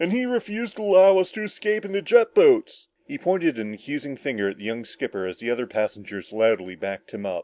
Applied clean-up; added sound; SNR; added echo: none; none; none; none.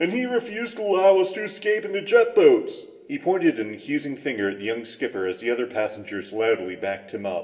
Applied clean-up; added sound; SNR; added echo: none; none; none; reverberation time 0.8 s.